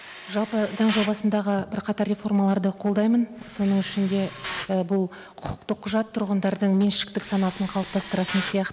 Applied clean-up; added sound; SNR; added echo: none; Tools; 14 dB; none.